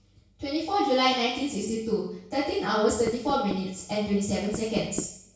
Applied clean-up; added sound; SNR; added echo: none; Knock; 9 dB; reverberation time 0.6 s.